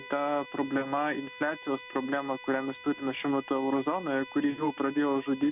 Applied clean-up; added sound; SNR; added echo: none; Bowed string instrument; 17 dB; none.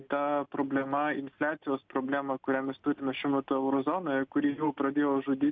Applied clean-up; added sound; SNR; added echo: none; none; none; none.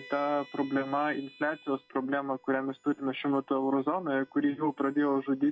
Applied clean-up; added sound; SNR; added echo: classical method log-MMSE.